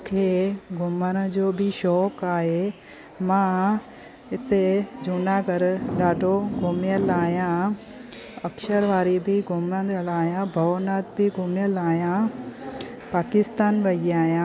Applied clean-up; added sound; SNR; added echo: none; none; none; none.